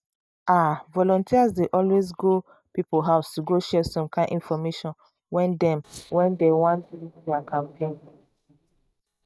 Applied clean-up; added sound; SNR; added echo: neural mask model DeepFilterNet 3.